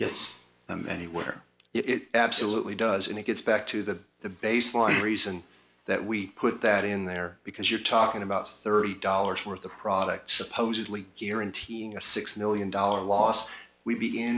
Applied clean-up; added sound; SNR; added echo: none; none; none; none.